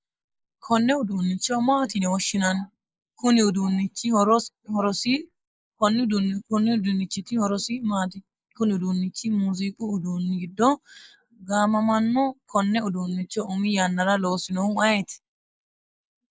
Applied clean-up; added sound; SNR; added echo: neural mask model Resemble Enhance denoiser.